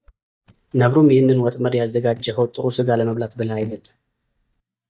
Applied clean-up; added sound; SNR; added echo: neural mask model DeepFilterNet 3.